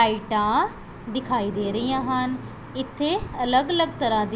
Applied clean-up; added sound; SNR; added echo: none; none; none; none.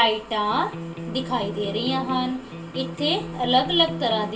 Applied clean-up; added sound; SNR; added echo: none; Electric guitar; 9 dB; reverberation time 0.2 s.